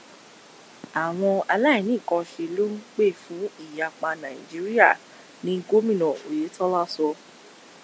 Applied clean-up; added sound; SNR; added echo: none; none; none; none.